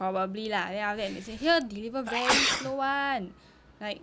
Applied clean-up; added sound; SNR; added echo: none; Sneeze; 1 dB; none.